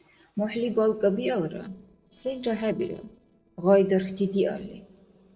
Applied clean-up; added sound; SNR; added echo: neural separator model SepFormer DNS4.